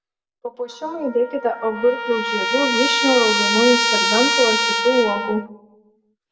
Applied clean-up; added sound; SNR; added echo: none; Trumpet; 1 dB; reverberation time 0.8 s.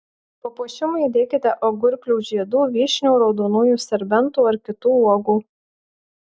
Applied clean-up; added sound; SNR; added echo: none; none; none; none.